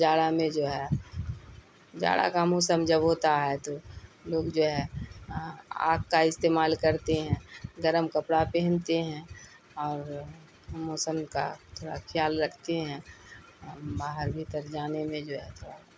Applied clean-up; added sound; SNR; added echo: none; none; none; none.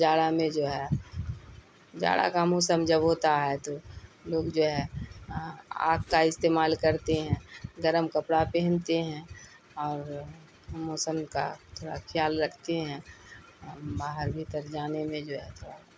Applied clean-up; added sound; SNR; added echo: none; Whoosh, swoosh, swish; 14 dB; none.